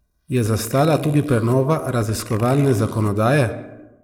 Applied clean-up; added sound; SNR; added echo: neural mask model Resemble Enhance denoiser.